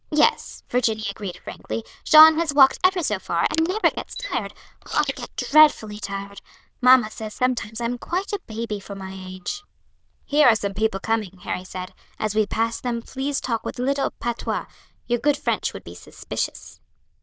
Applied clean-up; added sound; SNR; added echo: neural diffusion model UNIVERSE++.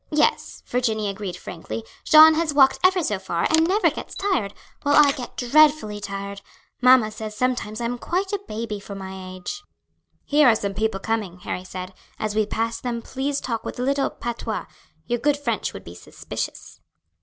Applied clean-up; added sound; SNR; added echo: none; Camera; 12 dB; none.